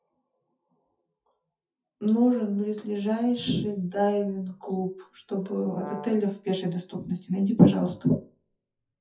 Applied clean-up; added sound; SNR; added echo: classical method WPE with log-MMSE.